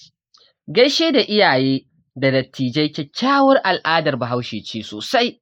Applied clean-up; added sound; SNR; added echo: neural mask model Resemble Enhance denoiser.